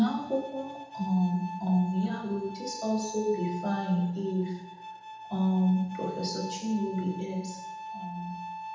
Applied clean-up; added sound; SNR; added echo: none; Bowed string instrument; 11 dB; reverberation time 0.8 s.